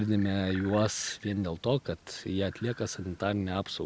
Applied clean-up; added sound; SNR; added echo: none; none; none; none.